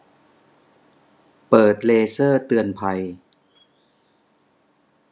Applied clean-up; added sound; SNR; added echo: none; none; none; none.